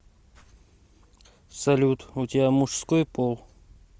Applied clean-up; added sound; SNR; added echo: none; none; none; none.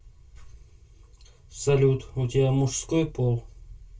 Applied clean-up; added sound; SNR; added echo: none; none; none; reverberation time 0.2 s.